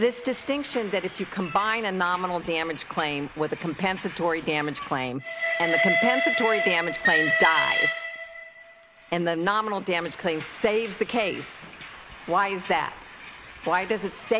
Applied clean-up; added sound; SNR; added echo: none; Train; 3 dB; none.